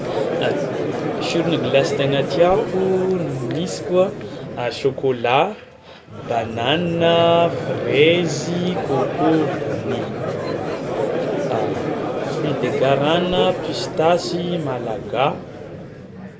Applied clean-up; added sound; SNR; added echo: none; Crowd; 3 dB; none.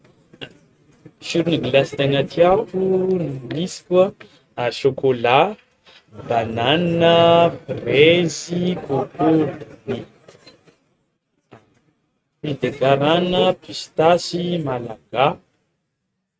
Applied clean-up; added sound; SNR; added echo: neural mask model RNNoise.